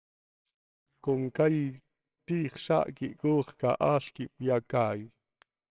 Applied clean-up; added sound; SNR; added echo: neural separator model SepFormer WHAMR!.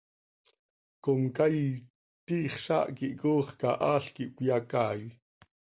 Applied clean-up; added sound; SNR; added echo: none; none; none; none.